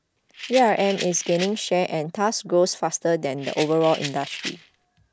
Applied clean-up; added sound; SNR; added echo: none; Rattle; 12 dB; none.